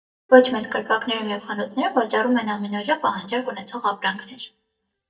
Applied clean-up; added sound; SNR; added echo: neural mask model DeepFilterNet 3.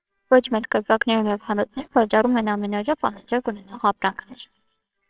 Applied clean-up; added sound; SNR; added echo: neural separator model SepFormer WHAMR!.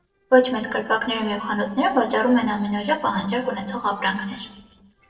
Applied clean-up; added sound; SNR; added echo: neural separator model SepFormer DNS4.